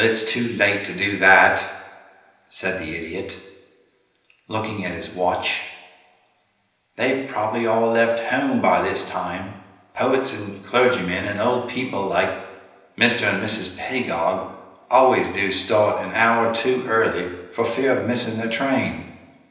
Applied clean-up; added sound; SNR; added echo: none; none; none; reverberation time 0.9 s.